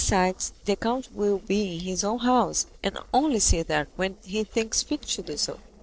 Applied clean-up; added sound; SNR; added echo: neural separator model SepFormer DNS4.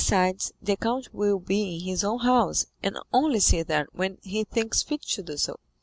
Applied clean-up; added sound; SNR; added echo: none; none; none; none.